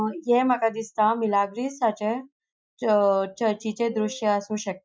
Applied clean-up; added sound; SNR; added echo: classical method Wiener filter.